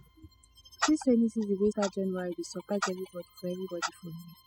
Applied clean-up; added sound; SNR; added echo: classical method spectral subtraction.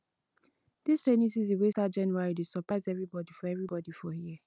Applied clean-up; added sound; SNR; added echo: none; none; none; none.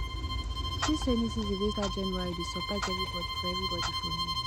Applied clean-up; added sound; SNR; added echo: none; Bowed string instrument + Clock; -2 dB; none.